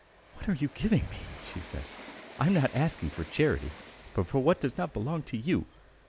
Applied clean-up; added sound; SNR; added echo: none; Train; 18 dB; none.